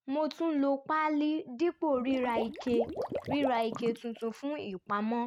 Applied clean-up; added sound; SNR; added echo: neural mask model RNNoise.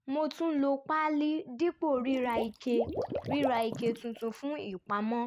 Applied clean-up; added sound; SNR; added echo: neural mask model Resemble Enhance denoiser.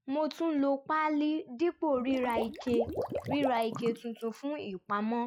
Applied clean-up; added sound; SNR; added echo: classical method log-MMSE.